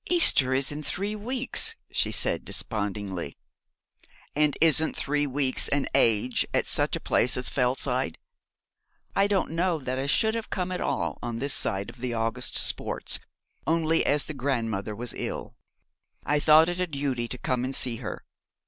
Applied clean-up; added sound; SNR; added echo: none; none; none; none.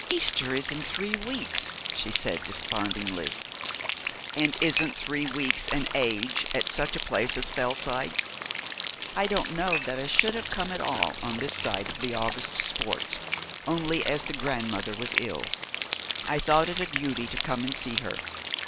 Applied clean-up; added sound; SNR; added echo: none; Dishes, pots, and pans / Glass + Rain; -1 dB; none.